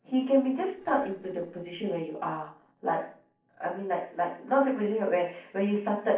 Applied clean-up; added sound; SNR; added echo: neural separator model SepFormer DNS4.